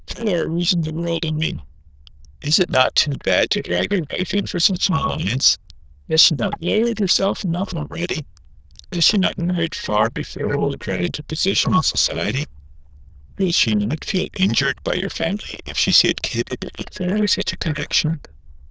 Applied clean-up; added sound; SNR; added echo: neural diffusion model UNIVERSE++.